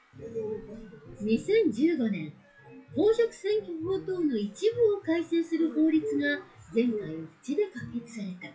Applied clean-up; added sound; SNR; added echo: classical method WPE with log-MMSE.